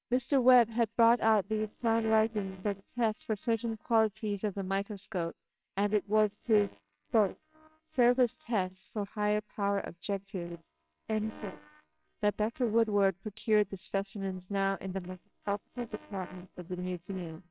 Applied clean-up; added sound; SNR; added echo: neural separator model SepFormer WHAMR!.